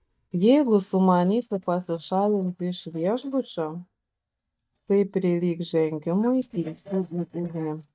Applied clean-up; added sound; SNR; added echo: neural mask model DeepFilterNet 3.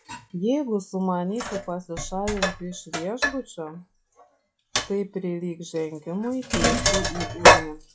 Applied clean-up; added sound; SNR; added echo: classical method log-MMSE.